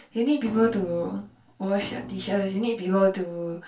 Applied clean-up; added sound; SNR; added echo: none; Thump, thud; 16 dB; reverberation time 0.2 s.